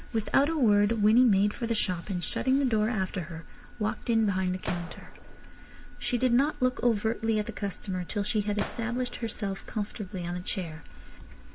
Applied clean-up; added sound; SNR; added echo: none; Gunshot, gunfire; 14 dB; none.